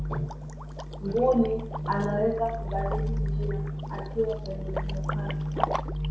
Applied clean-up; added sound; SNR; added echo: none; Liquid; 10 dB; reverberation time 0.6 s.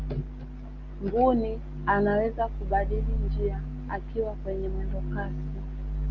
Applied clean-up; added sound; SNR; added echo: none; none; none; none.